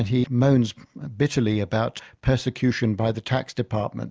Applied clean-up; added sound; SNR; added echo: none; none; none; none.